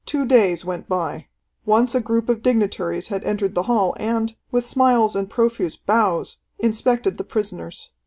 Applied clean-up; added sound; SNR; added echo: none; none; none; none.